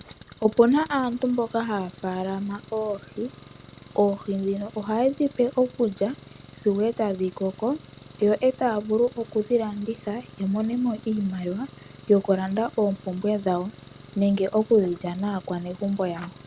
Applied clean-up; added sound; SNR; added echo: none; Engine; 20 dB; none.